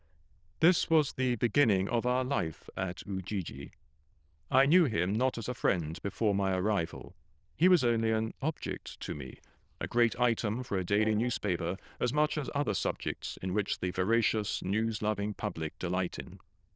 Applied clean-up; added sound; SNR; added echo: neural diffusion model UNIVERSE++.